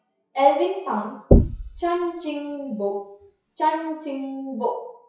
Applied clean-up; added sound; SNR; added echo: classical method WPE with log-MMSE.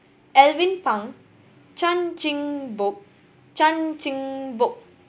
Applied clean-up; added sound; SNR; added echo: none; none; none; none.